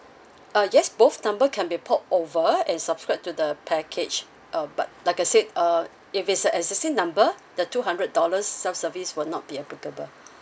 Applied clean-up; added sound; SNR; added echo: none; none; none; none.